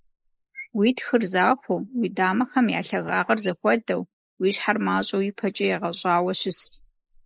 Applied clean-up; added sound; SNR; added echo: neural mask model Resemble Enhance denoiser.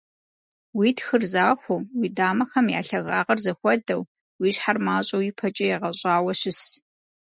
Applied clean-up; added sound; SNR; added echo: none; none; none; none.